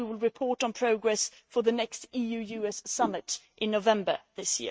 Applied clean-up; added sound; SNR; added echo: neural mask model RNNoise.